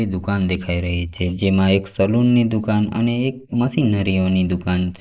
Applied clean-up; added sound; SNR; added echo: neural mask model Resemble Enhance denoiser.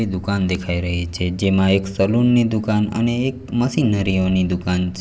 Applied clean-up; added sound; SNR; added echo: none; none; none; none.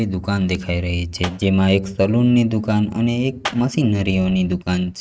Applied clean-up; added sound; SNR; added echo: neural mask model RNNoise.